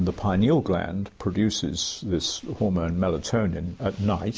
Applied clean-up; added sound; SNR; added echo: none; none; none; none.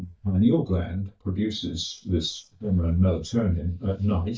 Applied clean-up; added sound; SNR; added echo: neural mask model DeepFilterNet 3.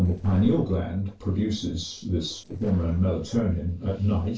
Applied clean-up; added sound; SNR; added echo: neural separator model SepFormer DNS4.